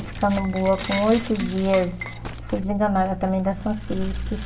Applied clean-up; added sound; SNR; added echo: none; Shatter; 13 dB; reverberation time 0.2 s.